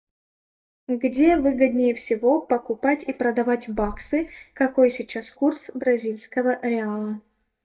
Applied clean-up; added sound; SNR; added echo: neural mask model DeepFilterNet 3.